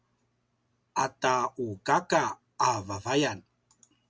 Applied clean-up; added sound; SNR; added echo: none; none; none; none.